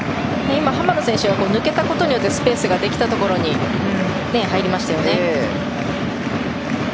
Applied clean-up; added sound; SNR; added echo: none; none; none; none.